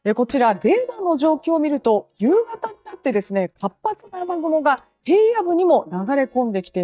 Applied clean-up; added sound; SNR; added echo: neural mask model DeepFilterNet 3.